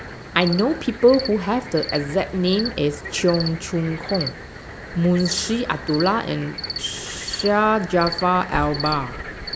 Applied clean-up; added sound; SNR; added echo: none; Cricket; 10 dB; none.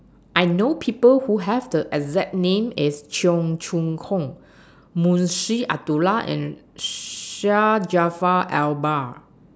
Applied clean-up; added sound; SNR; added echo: none; none; none; none.